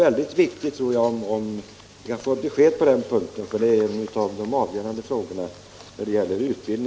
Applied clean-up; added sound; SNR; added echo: none; none; none; none.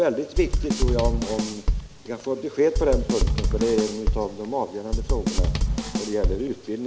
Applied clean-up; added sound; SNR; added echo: none; Drum / Drum kit; -3 dB; none.